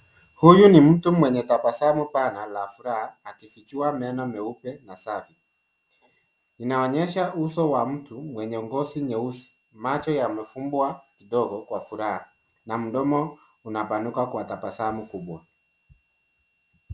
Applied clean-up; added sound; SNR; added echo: none; none; none; none.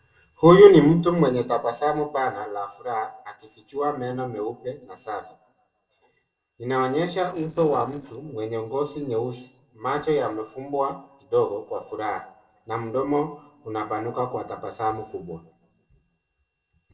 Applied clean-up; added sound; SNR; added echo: neural separator model SepFormer DNS4.